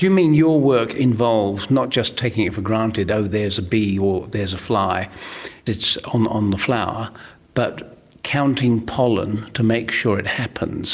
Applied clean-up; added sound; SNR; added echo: none; none; none; none.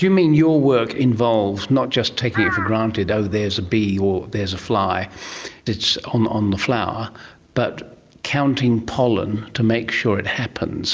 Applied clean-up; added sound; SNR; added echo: none; Crow; 10 dB; none.